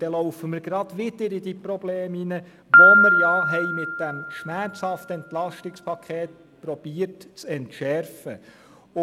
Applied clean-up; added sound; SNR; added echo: none; Piano; -5 dB; none.